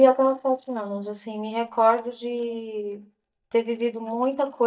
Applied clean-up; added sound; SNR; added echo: neural mask model DeepFilterNet 3.